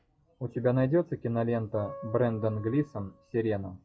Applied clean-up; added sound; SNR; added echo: classical method log-MMSE.